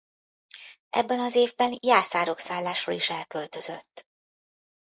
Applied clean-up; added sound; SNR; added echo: neural mask model Resemble Enhance denoiser.